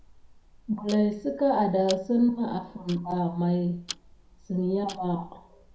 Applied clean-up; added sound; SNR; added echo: none; Tick-tock; 19 dB; reverberation time 0.4 s.